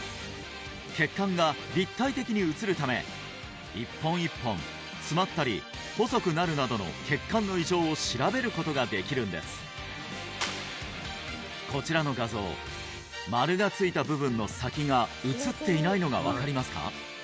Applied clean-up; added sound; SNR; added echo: none; none; none; none.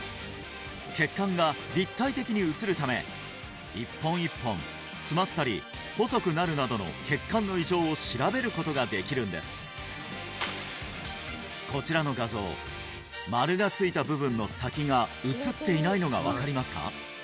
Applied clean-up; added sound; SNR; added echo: none; Subway, metro, underground / Doorbell; 19 dB; none.